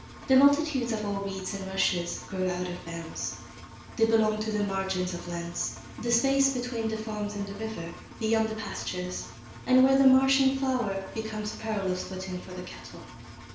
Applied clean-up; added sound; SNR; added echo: none; Engine; 16 dB; reverberation time 0.5 s.